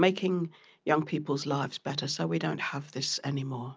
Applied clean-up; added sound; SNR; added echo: none; none; none; none.